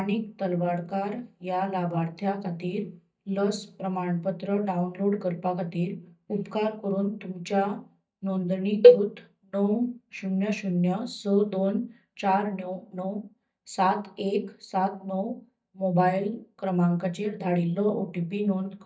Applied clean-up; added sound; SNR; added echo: neural mask model DeepFilterNet 3.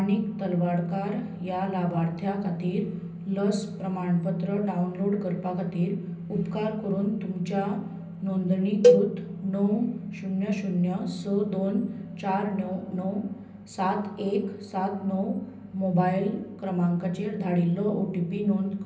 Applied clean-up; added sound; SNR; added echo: none; Cowbell; -3 dB; reverberation time 0.6 s.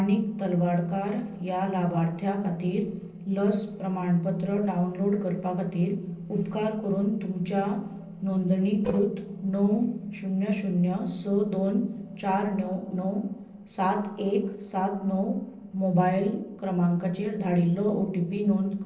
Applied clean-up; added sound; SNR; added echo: neural separator model SepFormer DNS4.